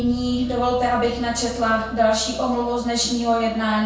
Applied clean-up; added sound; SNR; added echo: none; Bass guitar; 16 dB; reverberation time 0.6 s.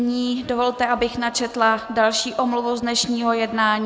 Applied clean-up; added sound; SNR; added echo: none; none; none; none.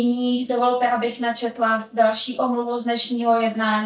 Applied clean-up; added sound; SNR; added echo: neural mask model DeepFilterNet 3.